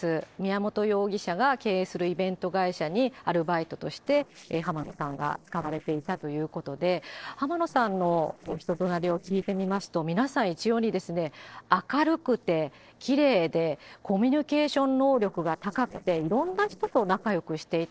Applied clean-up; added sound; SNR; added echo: neural separator model SepFormer DNS4.